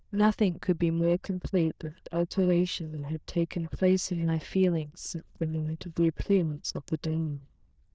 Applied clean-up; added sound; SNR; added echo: neural diffusion model UNIVERSE++.